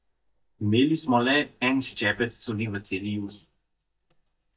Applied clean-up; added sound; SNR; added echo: neural mask model DeepFilterNet 3.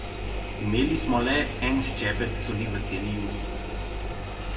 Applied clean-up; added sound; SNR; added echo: none; Engine; 2 dB; reverberation time 0.8 s.